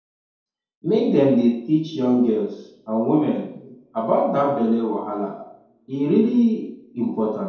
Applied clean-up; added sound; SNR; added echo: none; none; none; reverberation time 0.8 s.